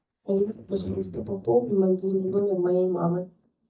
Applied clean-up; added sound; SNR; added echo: neural mask model DeepFilterNet 3.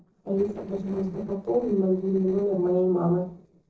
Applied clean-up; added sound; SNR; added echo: neural separator model SepFormer DNS4.